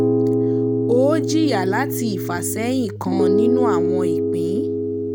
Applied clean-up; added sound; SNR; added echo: none; Piano; -3 dB; none.